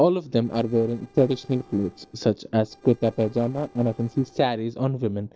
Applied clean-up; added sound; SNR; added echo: neural separator model SepFormer DNS4.